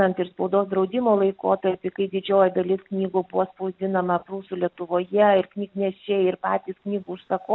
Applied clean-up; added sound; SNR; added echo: none; none; none; none.